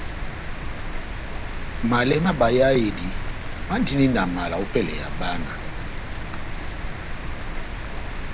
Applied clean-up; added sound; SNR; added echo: none; Rain; 3 dB; none.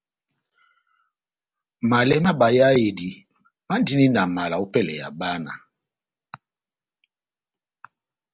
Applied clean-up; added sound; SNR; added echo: none; none; none; none.